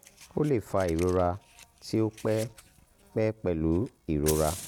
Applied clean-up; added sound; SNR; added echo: none; Fire; 16 dB; none.